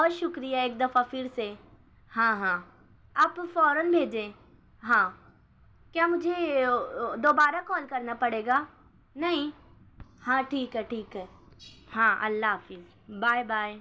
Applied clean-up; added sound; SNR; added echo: none; none; none; none.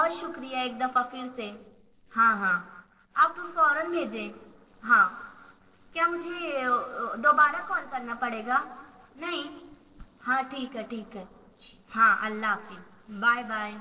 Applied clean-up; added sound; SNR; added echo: neural separator model SepFormer DNS4.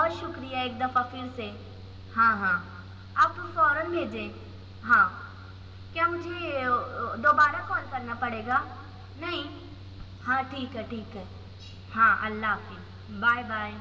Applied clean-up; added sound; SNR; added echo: none; Mechanical fan; 16 dB; reverberation time 1.9 s.